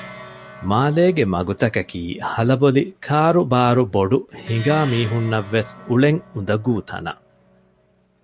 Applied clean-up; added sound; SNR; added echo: none; Plucked string instrument; 19 dB; none.